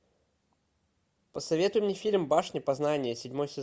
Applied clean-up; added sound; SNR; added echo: none; none; none; none.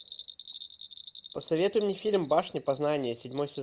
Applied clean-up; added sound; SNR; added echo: none; Bell; 17 dB; none.